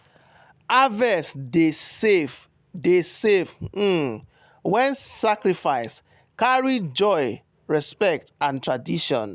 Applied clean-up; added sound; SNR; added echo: none; none; none; none.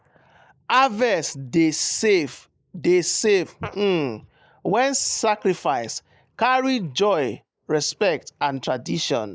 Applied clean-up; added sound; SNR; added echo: neural mask model Resemble Enhance denoiser.